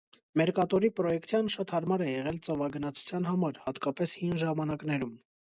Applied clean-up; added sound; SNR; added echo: none; none; none; none.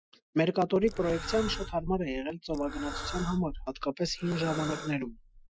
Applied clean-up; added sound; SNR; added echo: classical method Wiener filter.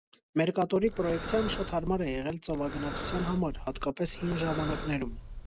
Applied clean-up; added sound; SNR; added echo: none; Breathing; 7 dB; none.